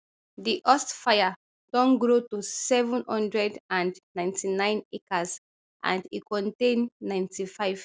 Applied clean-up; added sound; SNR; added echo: none; none; none; none.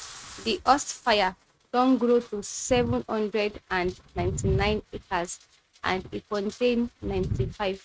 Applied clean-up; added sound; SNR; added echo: neural mask model RNNoise.